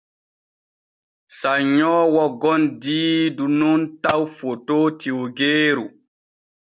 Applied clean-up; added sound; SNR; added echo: none; none; none; none.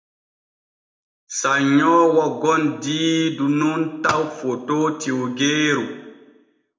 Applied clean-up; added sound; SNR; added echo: none; none; none; reverberation time 0.6 s.